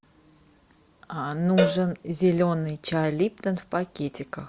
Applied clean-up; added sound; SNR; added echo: none; Cowbell; 5 dB; none.